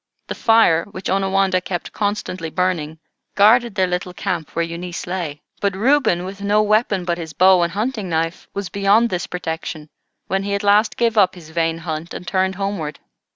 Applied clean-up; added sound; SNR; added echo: none; none; none; none.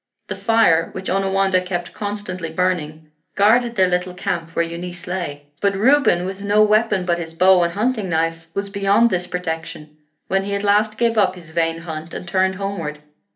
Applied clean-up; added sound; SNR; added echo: none; none; none; reverberation time 0.3 s.